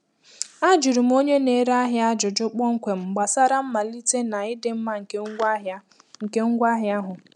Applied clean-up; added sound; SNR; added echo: none; none; none; none.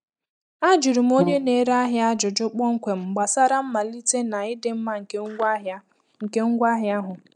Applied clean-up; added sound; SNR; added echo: neural mask model DeepFilterNet 3.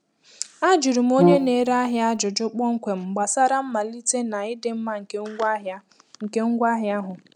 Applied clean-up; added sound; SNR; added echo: none; Brass instrument; -1 dB; none.